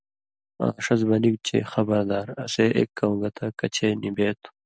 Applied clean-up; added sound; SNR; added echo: none; none; none; none.